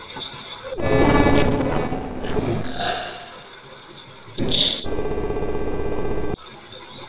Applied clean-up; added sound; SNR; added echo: neural separator model SepFormer DNS4.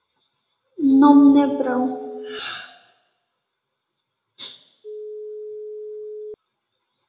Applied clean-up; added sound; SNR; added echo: none; Telephone; 15 dB; reverberation time 0.7 s.